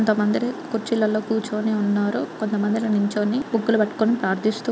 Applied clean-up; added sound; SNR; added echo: none; none; none; none.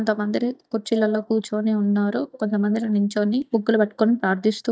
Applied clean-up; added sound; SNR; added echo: neural mask model DeepFilterNet 3.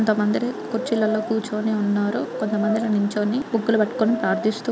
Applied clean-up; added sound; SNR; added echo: none; Brass instrument; 11 dB; none.